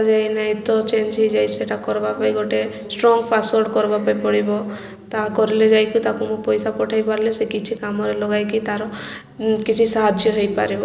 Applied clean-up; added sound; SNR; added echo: none; none; none; none.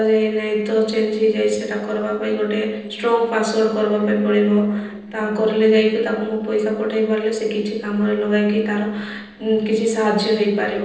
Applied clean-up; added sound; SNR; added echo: neural separator model SepFormer DNS4.